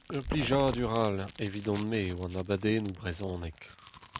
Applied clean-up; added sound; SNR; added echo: none; Chewing, mastication; 11 dB; none.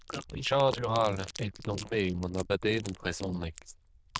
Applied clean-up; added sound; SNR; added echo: neural diffusion model UNIVERSE++.